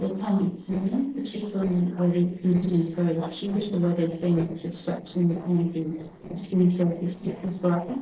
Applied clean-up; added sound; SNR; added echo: neural separator model SepFormer DNS4.